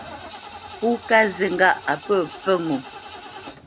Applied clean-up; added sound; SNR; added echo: none; Engine starting / Car; 14 dB; none.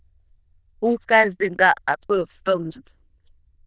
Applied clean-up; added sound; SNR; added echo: neural diffusion model UNIVERSE++.